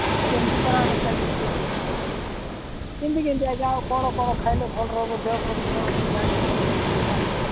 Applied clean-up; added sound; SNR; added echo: none; Waves, surf; -4 dB; none.